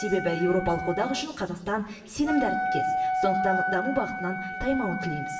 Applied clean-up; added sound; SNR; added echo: none; Wind instrument, woodwind instrument; 2 dB; reverberation time 0.9 s.